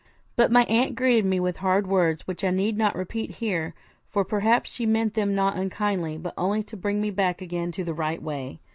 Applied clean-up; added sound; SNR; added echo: none; none; none; none.